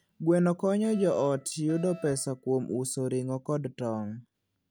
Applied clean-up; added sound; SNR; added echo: none; Alarm; 20 dB; none.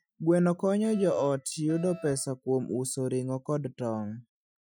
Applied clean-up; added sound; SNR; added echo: classical method Wiener filter.